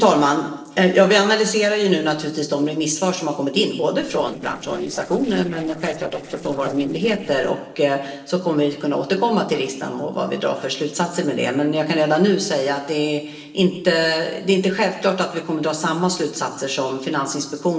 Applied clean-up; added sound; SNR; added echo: neural separator model SepFormer DNS4.